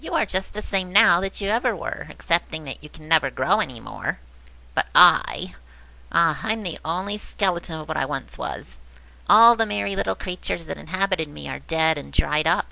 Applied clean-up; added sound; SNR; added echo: none; none; none; none.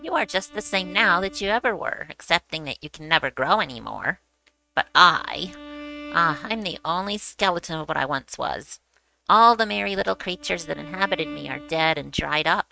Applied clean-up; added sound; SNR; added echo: neural mask model RNNoise.